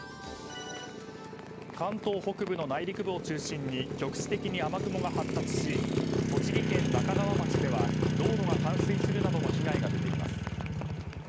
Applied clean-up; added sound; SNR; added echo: none; Motorcycle; -4 dB; none.